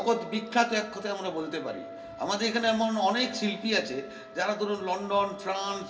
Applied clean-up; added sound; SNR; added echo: none; Wind instrument, woodwind instrument; 17 dB; reverberation time 0.2 s.